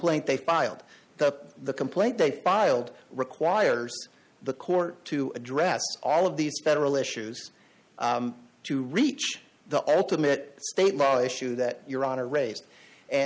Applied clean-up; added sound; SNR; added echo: none; none; none; none.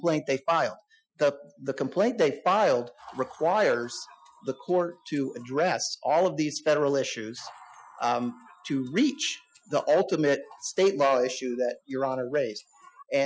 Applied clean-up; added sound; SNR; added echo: classical method Wiener filter.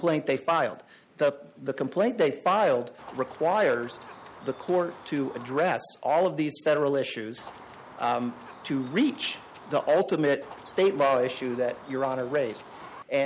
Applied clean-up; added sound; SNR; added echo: none; Chicken, rooster; 18 dB; none.